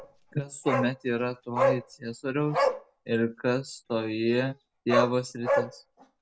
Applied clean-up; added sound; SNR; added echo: none; Bark; 2 dB; none.